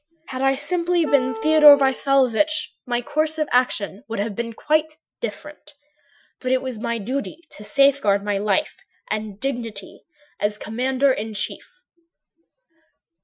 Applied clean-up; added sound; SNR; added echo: classical method Wiener filter.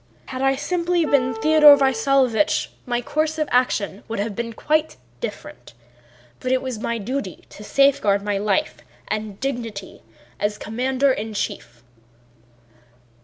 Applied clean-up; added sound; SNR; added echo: none; Wind instrument, woodwind instrument; 9 dB; none.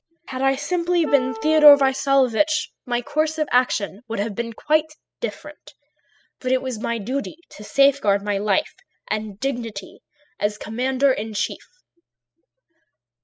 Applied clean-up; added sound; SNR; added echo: classical method spectral subtraction.